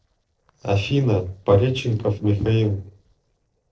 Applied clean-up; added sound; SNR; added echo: neural separator model SepFormer DNS4.